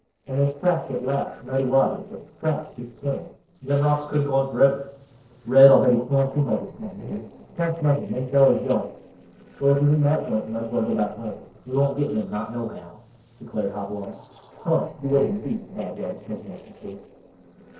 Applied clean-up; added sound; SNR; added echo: neural separator model SepFormer DNS4.